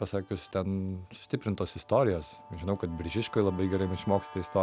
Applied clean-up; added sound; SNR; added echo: none; Guitar; 20 dB; none.